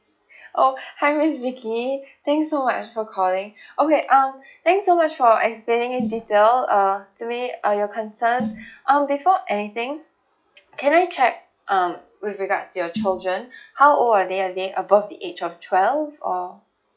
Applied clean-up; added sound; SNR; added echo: classical method log-MMSE.